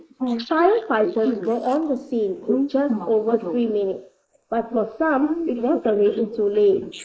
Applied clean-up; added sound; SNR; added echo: neural mask model Resemble Enhance denoiser.